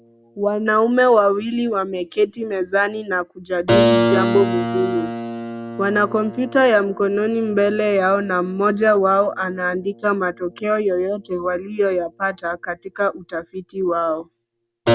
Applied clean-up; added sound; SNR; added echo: none; Keyboard (musical); 6 dB; none.